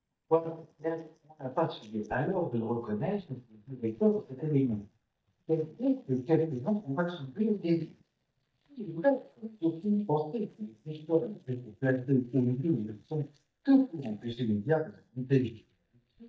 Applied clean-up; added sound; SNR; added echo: neural mask model DeepFilterNet 3.